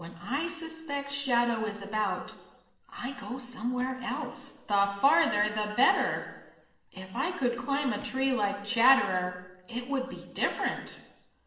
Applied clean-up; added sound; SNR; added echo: neural separator model SepFormer DNS4.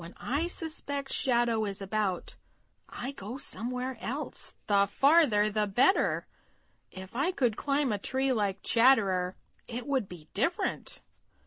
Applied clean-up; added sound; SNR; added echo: none; none; none; none.